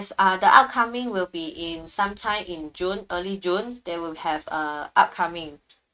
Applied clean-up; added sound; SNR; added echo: neural mask model RNNoise.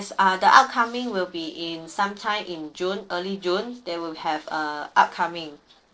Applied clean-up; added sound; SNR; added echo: neural separator model SepFormer DNS4.